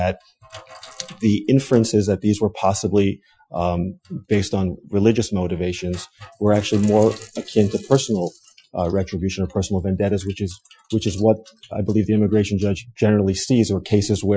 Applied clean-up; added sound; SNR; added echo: classical method Wiener filter.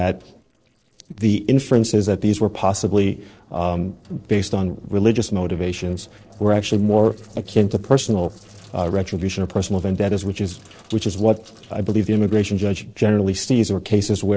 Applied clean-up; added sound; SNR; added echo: neural separator model SepFormer DNS4.